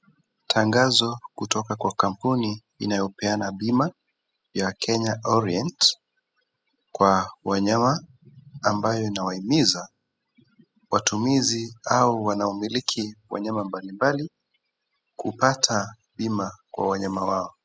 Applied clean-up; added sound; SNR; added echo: classical method spectral subtraction.